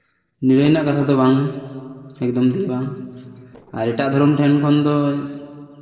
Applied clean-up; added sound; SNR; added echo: neural separator model SepFormer DNS4.